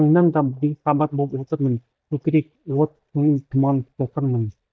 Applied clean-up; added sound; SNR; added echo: neural mask model DeepFilterNet 3.